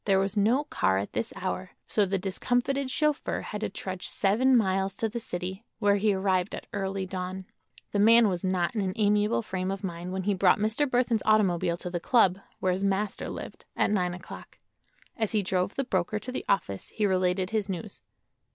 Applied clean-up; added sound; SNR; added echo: none; none; none; none.